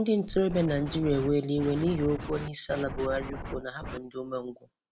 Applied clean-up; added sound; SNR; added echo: none; Scratching (performance technique); 11 dB; none.